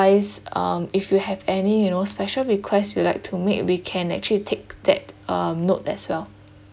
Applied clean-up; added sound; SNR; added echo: none; none; none; none.